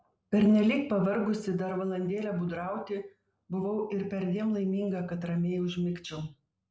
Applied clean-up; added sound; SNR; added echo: none; none; none; none.